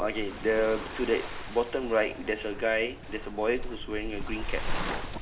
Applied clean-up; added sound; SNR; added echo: none; Waves, surf; 4 dB; reverberation time 0.4 s.